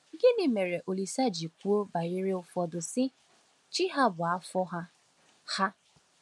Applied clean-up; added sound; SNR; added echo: none; none; none; none.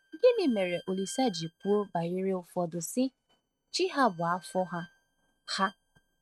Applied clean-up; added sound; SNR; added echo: neural mask model RNNoise.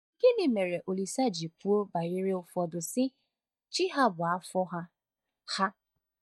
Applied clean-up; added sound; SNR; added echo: neural mask model DeepFilterNet 3.